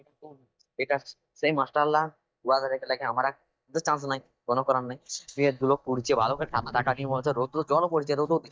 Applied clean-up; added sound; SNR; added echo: neural mask model DeepFilterNet 3.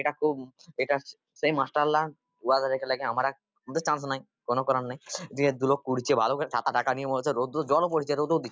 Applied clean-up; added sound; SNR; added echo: none; none; none; none.